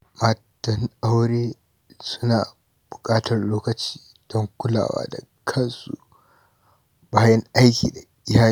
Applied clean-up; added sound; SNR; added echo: none; none; none; none.